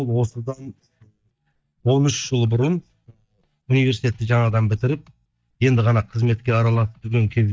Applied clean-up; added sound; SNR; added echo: neural mask model DeepFilterNet 3.